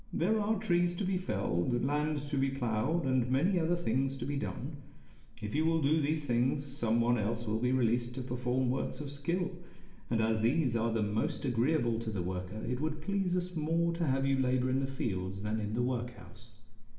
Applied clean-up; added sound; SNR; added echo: none; none; none; reverberation time 0.8 s.